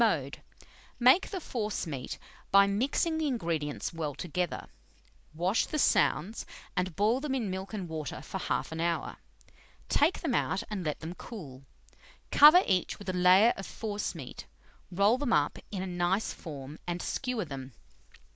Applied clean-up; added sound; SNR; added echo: none; none; none; none.